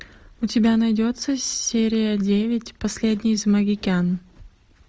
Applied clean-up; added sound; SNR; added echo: none; none; none; none.